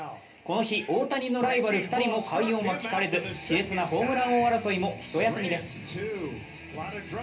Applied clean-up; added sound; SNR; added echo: none; none; none; reverberation time 0.3 s.